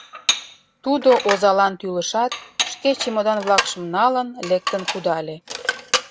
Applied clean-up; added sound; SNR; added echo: none; Dishes, pots, and pans; 6 dB; none.